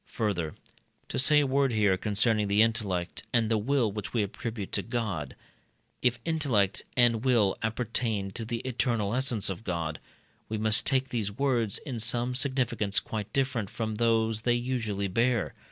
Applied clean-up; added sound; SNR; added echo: none; none; none; none.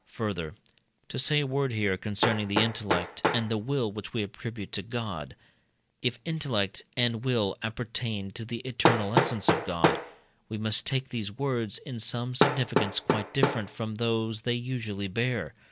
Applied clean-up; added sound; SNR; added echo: none; Hammer; 2 dB; none.